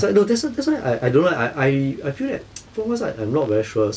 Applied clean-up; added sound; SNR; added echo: none; none; none; none.